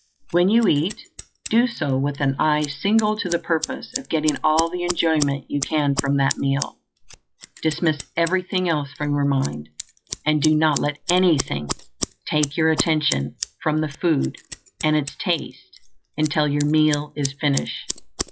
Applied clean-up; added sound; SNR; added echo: classical method log-MMSE.